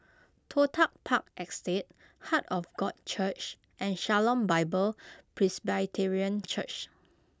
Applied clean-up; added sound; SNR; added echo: none; none; none; none.